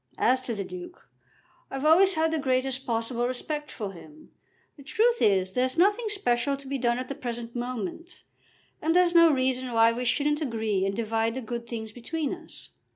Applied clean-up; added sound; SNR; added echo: none; Tambourine; 14 dB; none.